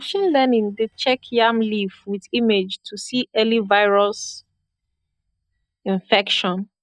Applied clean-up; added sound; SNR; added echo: neural mask model DeepFilterNet 3.